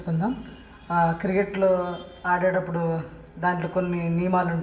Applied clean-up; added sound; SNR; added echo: none; none; none; reverberation time 1.0 s.